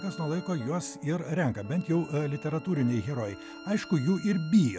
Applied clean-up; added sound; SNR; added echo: none; Piano + Bowed string instrument; 17 dB; none.